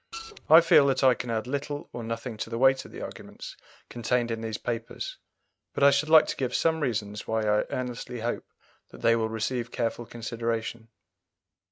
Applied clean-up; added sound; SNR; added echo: neural mask model RNNoise.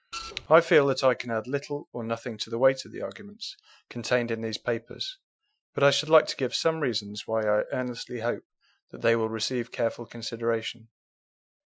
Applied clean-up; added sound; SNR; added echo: classical method Wiener filter.